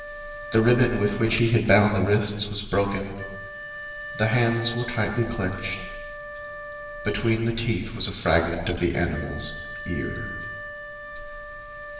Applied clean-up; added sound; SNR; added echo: none; Wind instrument, woodwind instrument; 13 dB; reverberation time 1.3 s.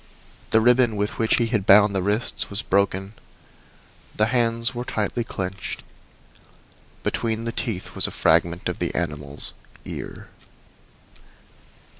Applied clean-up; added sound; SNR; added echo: none; none; none; none.